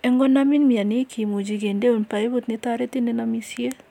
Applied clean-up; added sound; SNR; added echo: none; none; none; none.